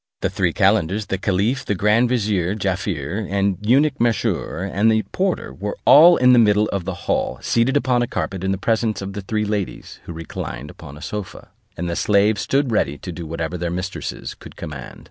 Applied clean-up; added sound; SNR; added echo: none; none; none; none.